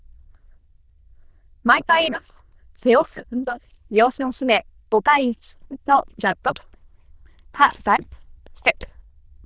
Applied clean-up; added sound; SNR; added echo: neural diffusion model UNIVERSE++.